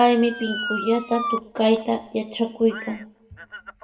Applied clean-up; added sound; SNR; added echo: none; Motor vehicle (road) / Siren; 10 dB; reverberation time 0.7 s.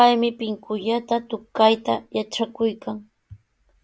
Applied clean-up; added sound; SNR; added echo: none; none; none; none.